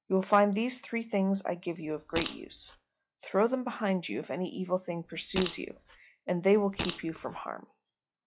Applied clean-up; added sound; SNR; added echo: classical method log-MMSE.